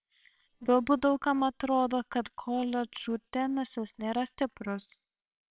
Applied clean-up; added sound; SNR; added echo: neural separator model SepFormer WHAMR!.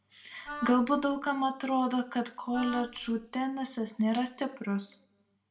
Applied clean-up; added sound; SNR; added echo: none; Wind instrument, woodwind instrument; 12 dB; reverberation time 0.4 s.